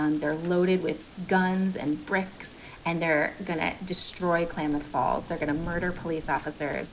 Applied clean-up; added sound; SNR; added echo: none; Thunder / Rain; 15 dB; none.